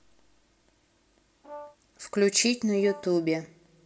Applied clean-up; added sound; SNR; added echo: none; Brass instrument; 18 dB; reverberation time 0.4 s.